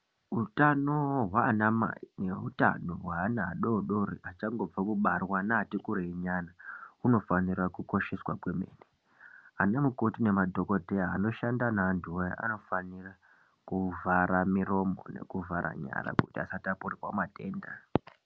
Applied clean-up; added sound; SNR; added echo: none; none; none; none.